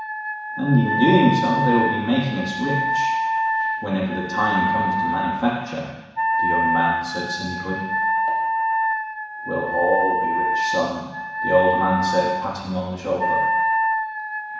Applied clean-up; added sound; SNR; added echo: none; Wind instrument, woodwind instrument; -1 dB; reverberation time 1.1 s.